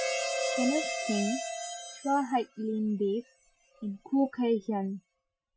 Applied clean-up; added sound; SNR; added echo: classical method Wiener filter.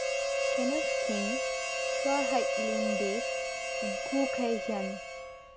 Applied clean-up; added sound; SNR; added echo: none; Harmonica; -4 dB; none.